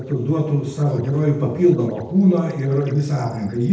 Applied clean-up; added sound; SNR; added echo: neural separator model SepFormer DNS4.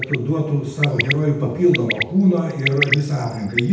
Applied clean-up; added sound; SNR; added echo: none; Bird; 7 dB; reverberation time 0.8 s.